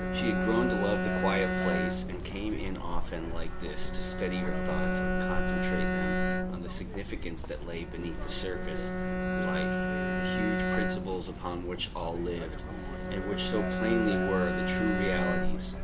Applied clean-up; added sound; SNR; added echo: none; Bowed string instrument + Chirp, tweet; -5 dB; none.